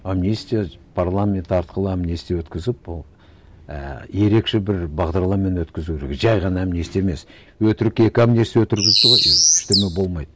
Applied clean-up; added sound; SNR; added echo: none; Bird; -4 dB; none.